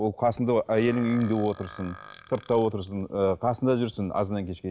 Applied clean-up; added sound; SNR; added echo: none; Burping, eructation; 20 dB; none.